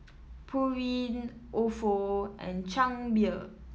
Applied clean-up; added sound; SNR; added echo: none; none; none; none.